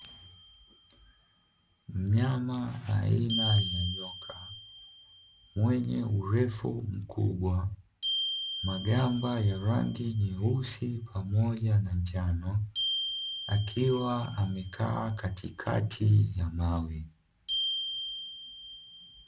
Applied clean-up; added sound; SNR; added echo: none; Glockenspiel; 9 dB; none.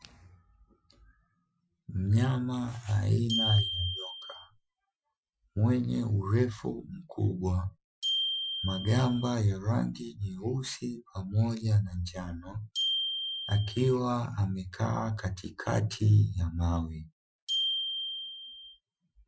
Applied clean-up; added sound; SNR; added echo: classical method Wiener filter.